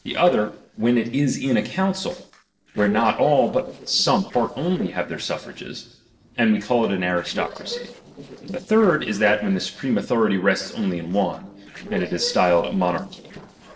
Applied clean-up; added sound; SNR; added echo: neural separator model SepFormer DNS4.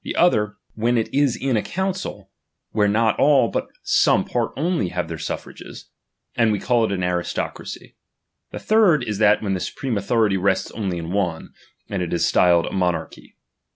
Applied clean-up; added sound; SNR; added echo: none; none; none; none.